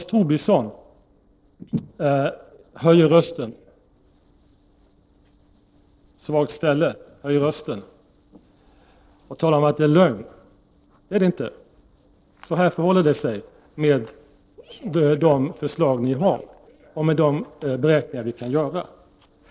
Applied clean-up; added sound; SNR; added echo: neural separator model SepFormer DNS4.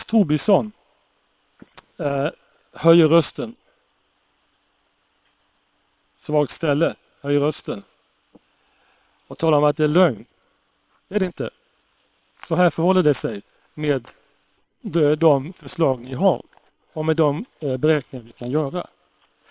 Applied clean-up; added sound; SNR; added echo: neural separator model SepFormer WHAM!.